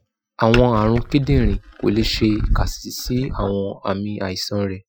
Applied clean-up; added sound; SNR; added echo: classical method Wiener filter.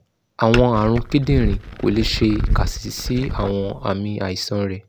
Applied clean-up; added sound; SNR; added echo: none; Glass; 3 dB; none.